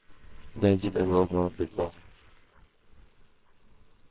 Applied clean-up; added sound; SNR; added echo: neural separator model SepFormer WHAMR!.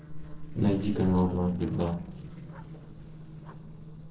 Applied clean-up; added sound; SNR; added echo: neural separator model SepFormer DNS4.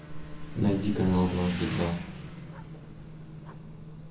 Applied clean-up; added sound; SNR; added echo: none; Motorcycle / Engine; 13 dB; reverberation time 0.6 s.